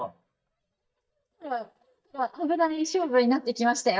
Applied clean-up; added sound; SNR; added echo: neural mask model DeepFilterNet 3.